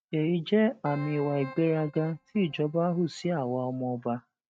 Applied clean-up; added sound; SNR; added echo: neural mask model RNNoise.